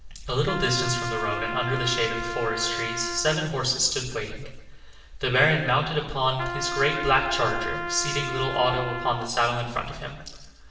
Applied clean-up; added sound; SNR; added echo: none; Trumpet; 6 dB; reverberation time 1.0 s.